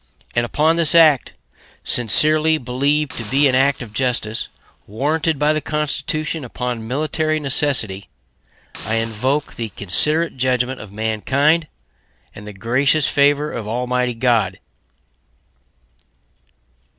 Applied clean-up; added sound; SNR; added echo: none; Hiss; 17 dB; none.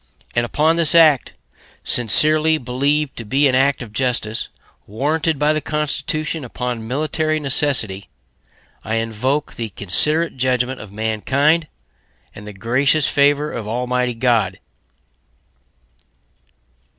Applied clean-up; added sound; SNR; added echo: none; none; none; none.